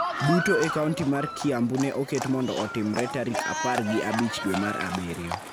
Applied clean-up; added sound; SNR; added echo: none; Livestock, farm animals, working animals; 5 dB; none.